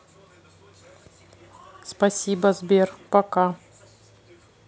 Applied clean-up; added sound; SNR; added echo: none; none; none; none.